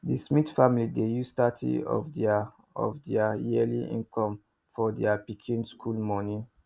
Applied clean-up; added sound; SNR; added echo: none; none; none; none.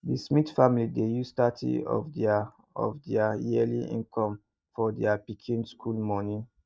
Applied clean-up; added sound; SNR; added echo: neural mask model DeepFilterNet 3.